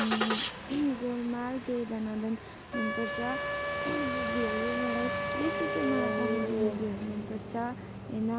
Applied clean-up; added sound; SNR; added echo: none; Engine starting + Wind instrument, woodwind instrument; 1 dB; none.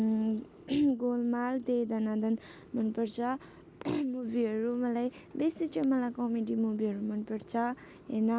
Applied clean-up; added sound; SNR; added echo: none; none; none; none.